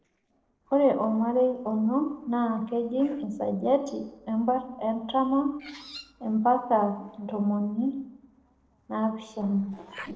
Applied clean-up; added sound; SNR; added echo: neural separator model SepFormer DNS4.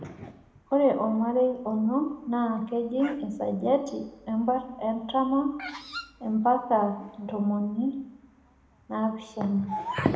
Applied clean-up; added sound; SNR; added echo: none; Bird vocalization, bird call, bird song; 17 dB; reverberation time 0.7 s.